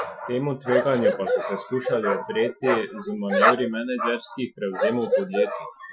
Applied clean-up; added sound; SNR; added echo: classical method Wiener filter.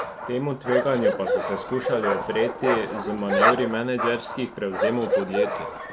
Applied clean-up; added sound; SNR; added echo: none; Bark; 0 dB; none.